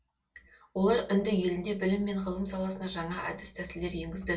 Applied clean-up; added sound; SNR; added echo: none; none; none; reverberation time 0.3 s.